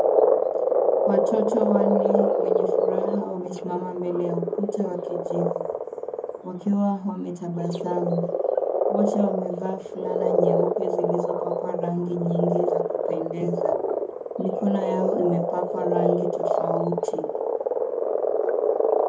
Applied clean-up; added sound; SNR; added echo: none; Frog; -4 dB; reverberation time 0.3 s.